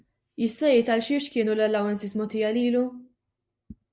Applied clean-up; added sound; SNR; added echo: none; none; none; none.